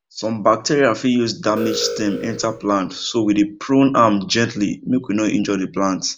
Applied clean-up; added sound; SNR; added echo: none; Alarm; 12 dB; none.